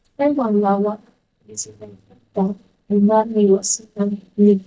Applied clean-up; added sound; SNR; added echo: neural mask model DeepFilterNet 3.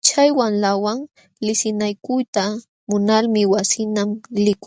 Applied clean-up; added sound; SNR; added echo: none; none; none; none.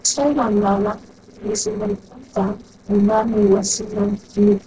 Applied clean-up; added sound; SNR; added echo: neural separator model SepFormer DNS4.